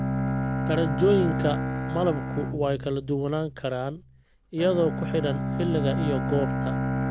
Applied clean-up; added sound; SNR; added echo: none; Bowed string instrument; 1 dB; none.